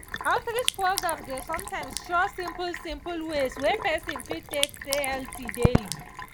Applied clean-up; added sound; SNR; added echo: none; Sink (filling or washing) + Crackle; 2 dB; none.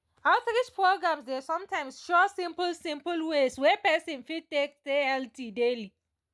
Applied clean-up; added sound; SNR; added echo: none; none; none; none.